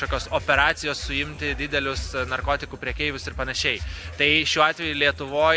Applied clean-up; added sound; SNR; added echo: none; none; none; none.